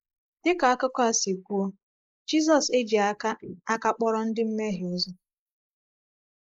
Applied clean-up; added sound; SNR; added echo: neural mask model Resemble Enhance denoiser.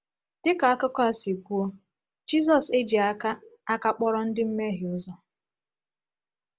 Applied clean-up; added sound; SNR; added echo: none; none; none; none.